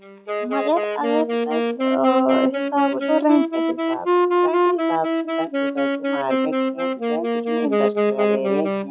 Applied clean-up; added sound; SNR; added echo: classical method log-MMSE.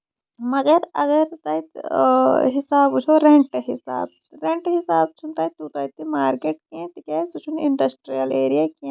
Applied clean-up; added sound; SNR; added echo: none; none; none; none.